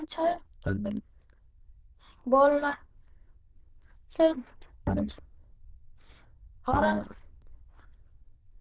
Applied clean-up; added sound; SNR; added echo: neural diffusion model UNIVERSE++.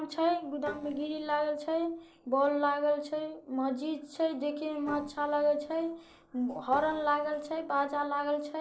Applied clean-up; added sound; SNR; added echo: neural separator model SepFormer DNS4.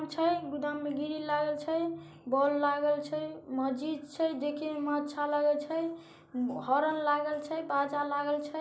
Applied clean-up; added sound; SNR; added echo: none; none; none; none.